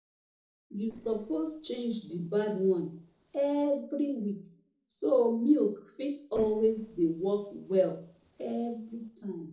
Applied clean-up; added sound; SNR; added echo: neural separator model SepFormer DNS4.